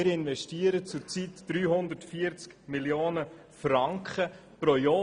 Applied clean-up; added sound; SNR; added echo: none; none; none; none.